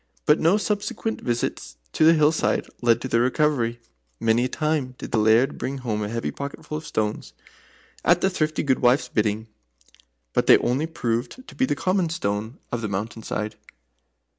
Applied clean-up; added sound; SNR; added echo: none; none; none; none.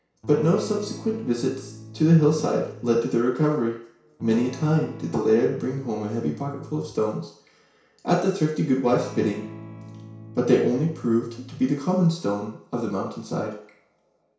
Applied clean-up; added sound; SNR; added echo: none; Electric guitar / Strum; 17 dB; reverberation time 0.6 s.